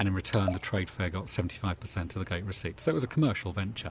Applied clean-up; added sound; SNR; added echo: none; Liquid; 15 dB; none.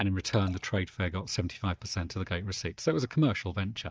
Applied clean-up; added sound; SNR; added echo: neural mask model DeepFilterNet 3.